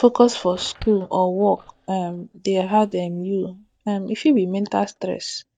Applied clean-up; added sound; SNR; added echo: neural mask model DeepFilterNet 3.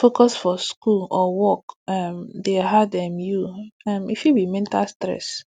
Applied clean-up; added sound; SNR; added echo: none; none; none; none.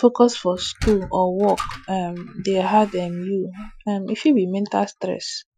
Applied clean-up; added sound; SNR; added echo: classical method Wiener filter.